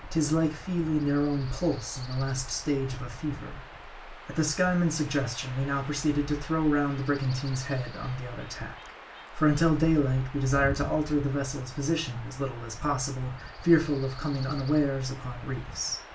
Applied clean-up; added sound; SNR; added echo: none; Stream / Chirp, tweet / Wind; 15 dB; reverberation time 0.2 s.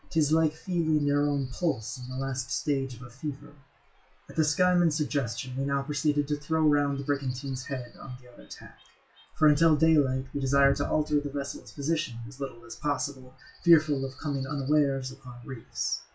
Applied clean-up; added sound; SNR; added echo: classical method WPE with log-MMSE.